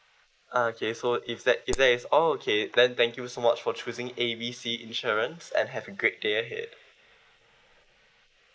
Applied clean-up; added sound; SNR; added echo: neural mask model Resemble Enhance denoiser.